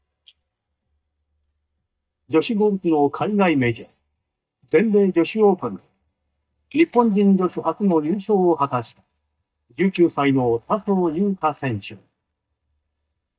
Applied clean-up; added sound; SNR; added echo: neural mask model DeepFilterNet 3.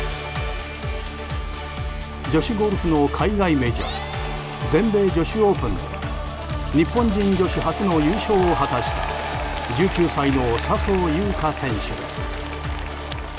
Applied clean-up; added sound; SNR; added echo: none; none; none; none.